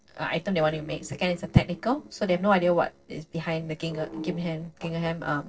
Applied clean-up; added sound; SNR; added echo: neural separator model SepFormer DNS4.